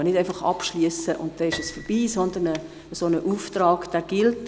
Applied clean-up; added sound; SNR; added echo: none; Piano; 19 dB; none.